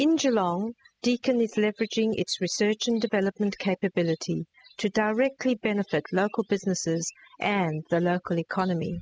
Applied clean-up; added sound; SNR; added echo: classical method spectral subtraction.